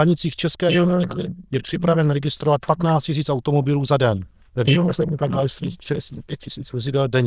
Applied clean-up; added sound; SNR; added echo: neural diffusion model UNIVERSE++.